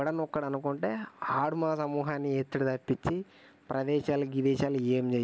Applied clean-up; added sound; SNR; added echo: none; none; none; none.